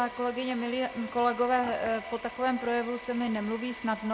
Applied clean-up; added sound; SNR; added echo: none; Domestic sounds, home sounds; 15 dB; none.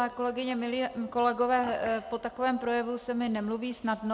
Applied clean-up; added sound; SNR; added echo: none; none; none; none.